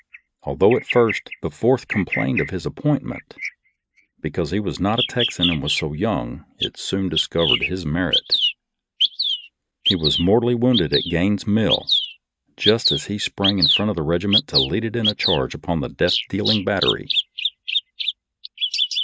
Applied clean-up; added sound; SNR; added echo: neural mask model RNNoise.